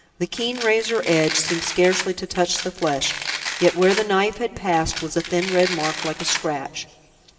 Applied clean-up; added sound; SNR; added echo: none; Domestic sounds, home sounds; 8 dB; reverberation time 1.4 s.